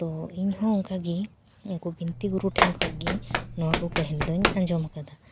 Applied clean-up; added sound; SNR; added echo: none; Run; 1 dB; none.